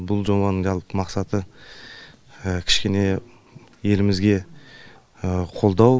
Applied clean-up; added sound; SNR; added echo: none; none; none; none.